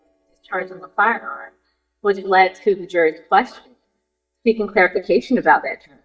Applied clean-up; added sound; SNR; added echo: neural mask model DeepFilterNet 3.